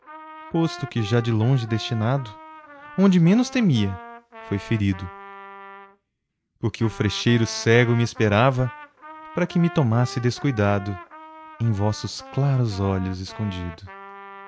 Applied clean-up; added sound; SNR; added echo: none; Trumpet; 18 dB; none.